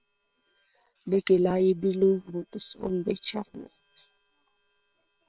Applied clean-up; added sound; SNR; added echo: neural separator model SepFormer WHAM!.